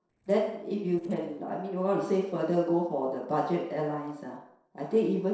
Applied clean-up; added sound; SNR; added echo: neural separator model SepFormer DNS4.